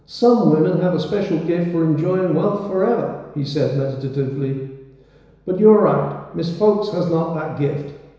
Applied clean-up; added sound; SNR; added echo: none; none; none; reverberation time 1.0 s.